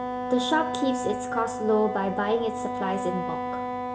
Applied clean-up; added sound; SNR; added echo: none; Wind instrument, woodwind instrument; 3 dB; none.